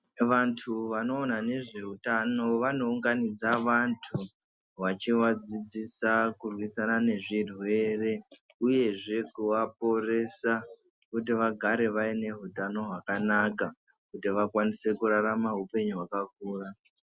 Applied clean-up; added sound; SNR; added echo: none; none; none; none.